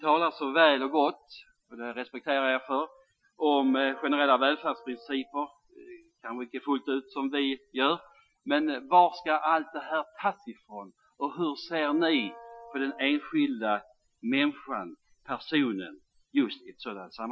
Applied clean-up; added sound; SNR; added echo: classical method Wiener filter.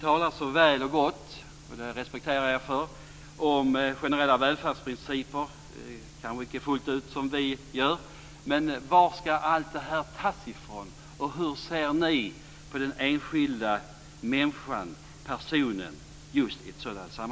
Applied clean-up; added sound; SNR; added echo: none; none; none; none.